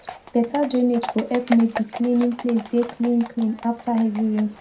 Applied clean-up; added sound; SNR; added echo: none; Livestock, farm animals, working animals; 14 dB; reverberation time 0.2 s.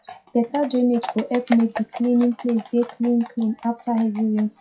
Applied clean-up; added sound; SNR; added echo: classical method WPE with log-MMSE.